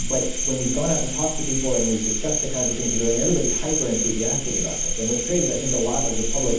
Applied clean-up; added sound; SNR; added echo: none; Cricket; -1 dB; reverberation time 0.8 s.